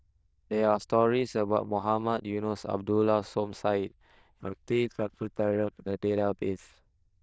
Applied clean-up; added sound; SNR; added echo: neural diffusion model UNIVERSE++.